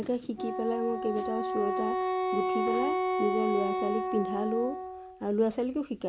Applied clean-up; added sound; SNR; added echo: none; Wind instrument, woodwind instrument; 0 dB; none.